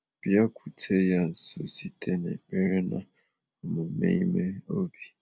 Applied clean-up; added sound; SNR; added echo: none; none; none; none.